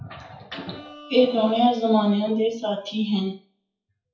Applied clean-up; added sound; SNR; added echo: classical method WPE with log-MMSE.